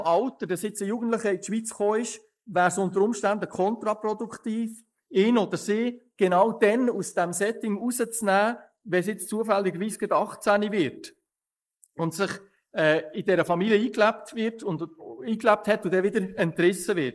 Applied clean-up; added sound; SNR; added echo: neural mask model Resemble Enhance denoiser.